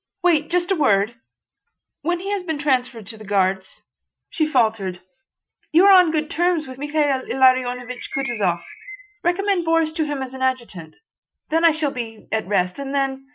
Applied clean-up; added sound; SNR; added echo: classical method Wiener filter.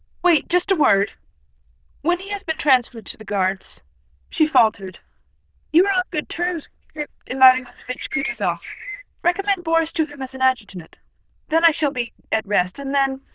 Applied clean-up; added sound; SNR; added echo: neural diffusion model UNIVERSE++.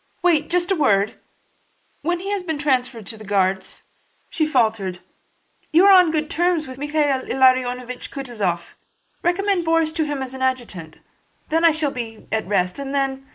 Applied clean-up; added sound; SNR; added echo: neural mask model Resemble Enhance denoiser.